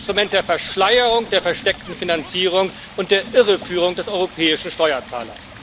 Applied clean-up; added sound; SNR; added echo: none; Stream + Scratching (performance technique); 17 dB; none.